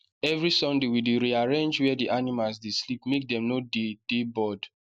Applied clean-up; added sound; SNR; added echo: none; none; none; none.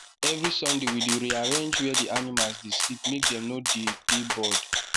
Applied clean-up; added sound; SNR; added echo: none; Rattle (instrument); -2 dB; none.